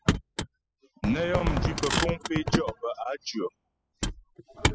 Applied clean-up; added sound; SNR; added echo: classical method spectral subtraction.